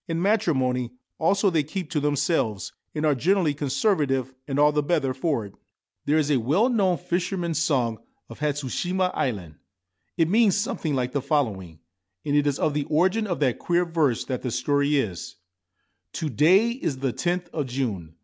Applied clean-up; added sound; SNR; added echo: none; none; none; none.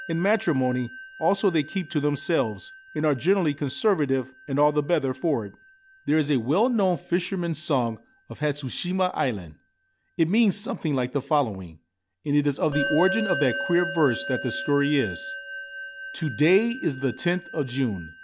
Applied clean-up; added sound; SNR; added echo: none; Musical instrument; 13 dB; none.